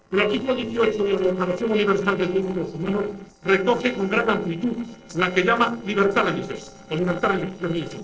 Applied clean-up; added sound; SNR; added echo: neural separator model SepFormer DNS4.